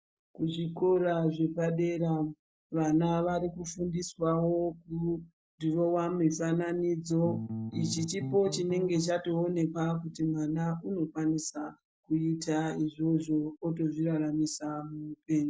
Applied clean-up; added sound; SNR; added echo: none; Bass guitar; 7 dB; none.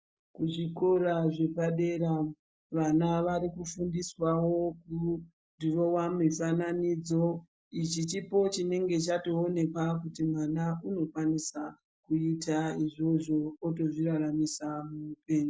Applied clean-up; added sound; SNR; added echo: none; none; none; none.